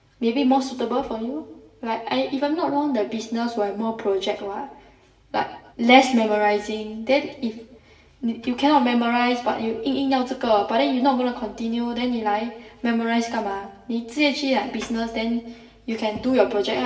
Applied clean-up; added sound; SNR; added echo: none; none; none; reverberation time 0.8 s.